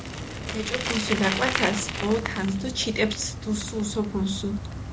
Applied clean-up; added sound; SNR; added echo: none; Bicycle; 4 dB; none.